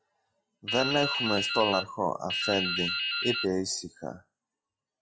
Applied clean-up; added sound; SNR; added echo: classical method log-MMSE.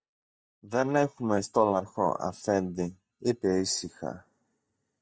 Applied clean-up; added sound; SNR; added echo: neural mask model DeepFilterNet 3.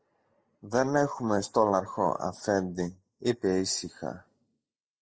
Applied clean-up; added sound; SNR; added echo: neural mask model Resemble Enhance denoiser.